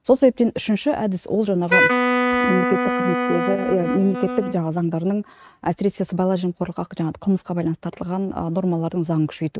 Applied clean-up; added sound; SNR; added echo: neural mask model RNNoise.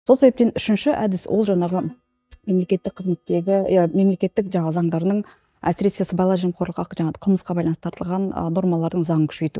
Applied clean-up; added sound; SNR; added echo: neural mask model DeepFilterNet 3.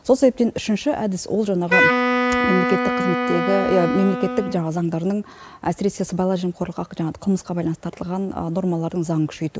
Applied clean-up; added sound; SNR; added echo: none; Wind instrument, woodwind instrument; -1 dB; none.